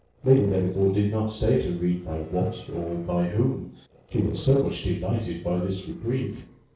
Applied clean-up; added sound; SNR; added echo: neural separator model SepFormer DNS4.